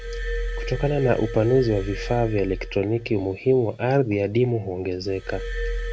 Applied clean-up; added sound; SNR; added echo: none; Glass; 8 dB; none.